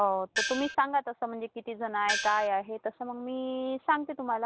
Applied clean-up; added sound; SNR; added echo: none; Gong; 2 dB; none.